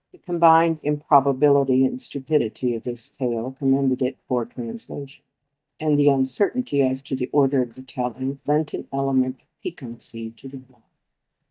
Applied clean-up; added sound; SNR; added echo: neural mask model DeepFilterNet 3.